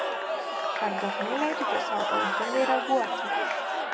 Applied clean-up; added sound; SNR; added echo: none; Crowd / Cheering; -2 dB; reverberation time 0.8 s.